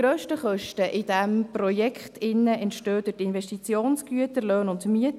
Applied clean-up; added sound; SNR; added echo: none; none; none; none.